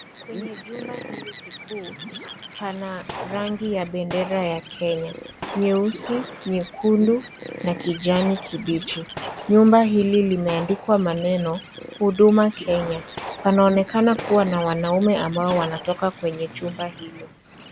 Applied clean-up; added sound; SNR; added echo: none; Bird + Gunshot, gunfire; 13 dB; none.